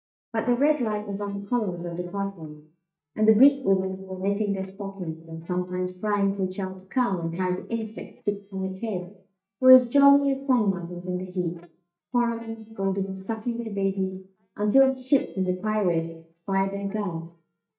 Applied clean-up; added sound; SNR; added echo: neural mask model DeepFilterNet 3.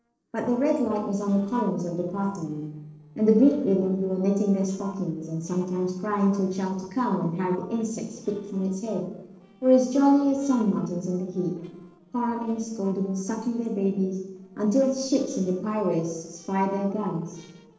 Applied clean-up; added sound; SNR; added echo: neural separator model SepFormer DNS4.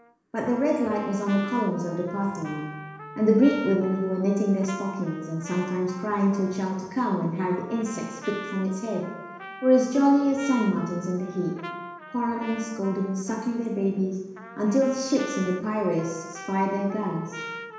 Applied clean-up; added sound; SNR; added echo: none; Trumpet; 15 dB; reverberation time 1.1 s.